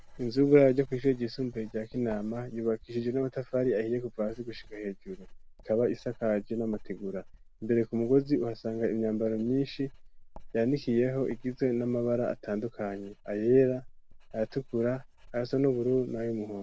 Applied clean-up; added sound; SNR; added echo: none; Writing; 19 dB; none.